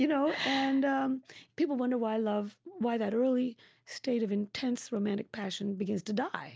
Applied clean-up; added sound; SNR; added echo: none; none; none; none.